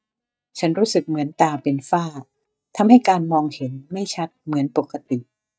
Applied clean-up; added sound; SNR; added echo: neural mask model DeepFilterNet 3.